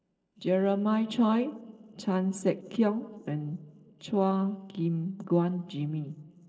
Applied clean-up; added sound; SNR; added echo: neural separator model SepFormer DNS4.